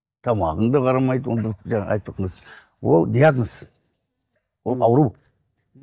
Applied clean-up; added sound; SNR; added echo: neural mask model DeepFilterNet 3.